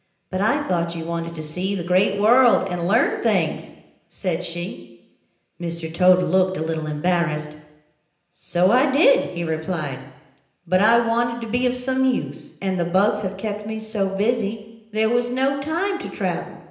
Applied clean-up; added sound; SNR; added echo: none; none; none; reverberation time 0.9 s.